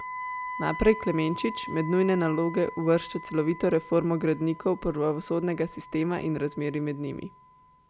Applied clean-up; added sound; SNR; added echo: none; Wind instrument, woodwind instrument; 13 dB; none.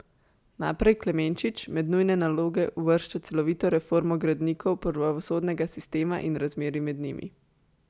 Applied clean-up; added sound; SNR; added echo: none; none; none; none.